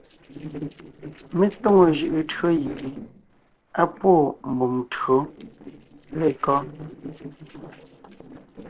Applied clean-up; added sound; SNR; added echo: neural separator model SepFormer DNS4.